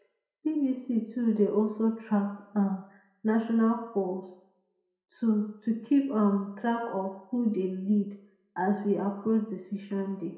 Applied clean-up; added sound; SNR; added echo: none; none; none; reverberation time 0.5 s.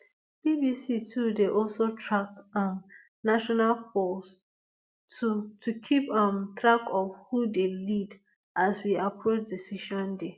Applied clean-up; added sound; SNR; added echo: none; none; none; none.